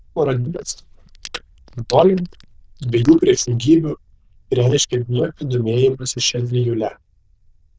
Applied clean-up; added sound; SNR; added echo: neural diffusion model UNIVERSE++.